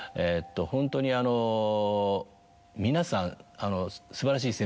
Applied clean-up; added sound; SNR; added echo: none; none; none; none.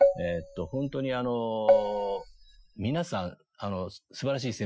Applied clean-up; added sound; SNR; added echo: classical method Wiener filter.